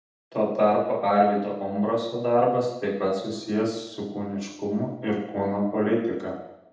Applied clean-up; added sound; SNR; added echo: none; none; none; reverberation time 0.8 s.